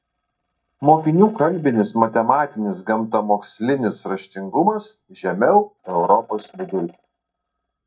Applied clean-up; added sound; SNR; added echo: neural mask model DeepFilterNet 3.